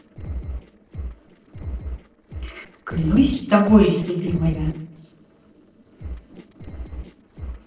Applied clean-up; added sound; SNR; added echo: neural separator model SepFormer DNS4.